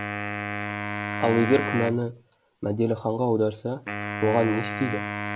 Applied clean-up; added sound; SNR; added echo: none; Wind instrument, woodwind instrument; 6 dB; none.